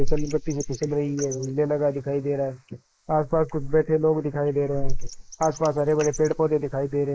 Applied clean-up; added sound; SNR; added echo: neural mask model Resemble Enhance denoiser.